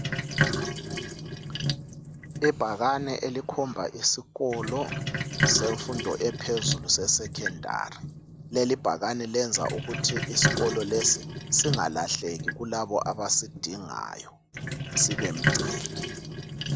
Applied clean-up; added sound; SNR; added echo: none; Sink (filling or washing); 3 dB; none.